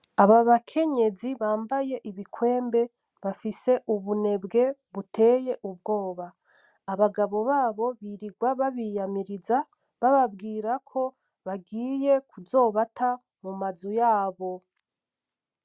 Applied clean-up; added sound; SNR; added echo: none; none; none; none.